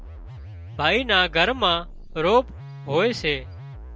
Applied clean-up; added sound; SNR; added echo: none; Musical instrument; 14 dB; none.